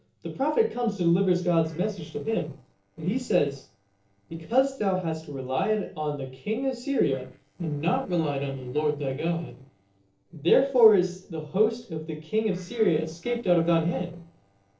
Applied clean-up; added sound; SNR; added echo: neural separator model SepFormer DNS4.